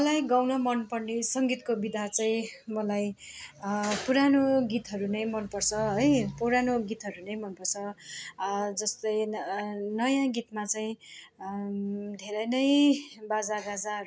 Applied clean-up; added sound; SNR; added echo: none; none; none; none.